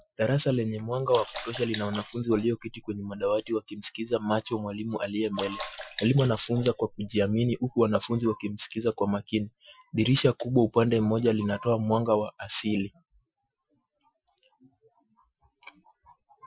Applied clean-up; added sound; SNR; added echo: classical method Wiener filter.